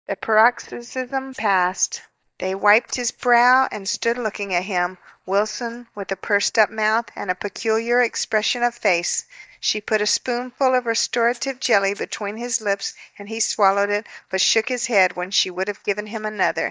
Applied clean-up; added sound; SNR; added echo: neural mask model DeepFilterNet 3.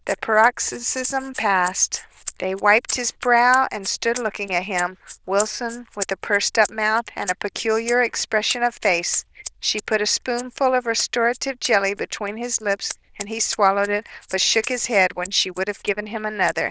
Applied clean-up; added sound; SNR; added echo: neural diffusion model UNIVERSE++.